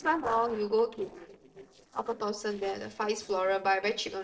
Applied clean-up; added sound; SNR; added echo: neural separator model SepFormer DNS4.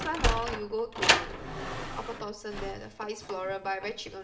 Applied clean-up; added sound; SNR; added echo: none; Sliding door; -4 dB; reverberation time 1.6 s.